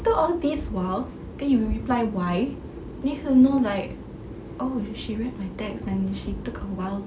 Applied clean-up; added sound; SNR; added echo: none; none; none; none.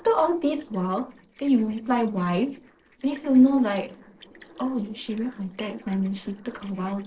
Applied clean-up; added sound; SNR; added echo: neural separator model SepFormer DNS4.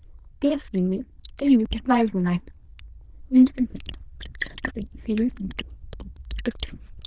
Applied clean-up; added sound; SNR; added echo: neural diffusion model UNIVERSE++.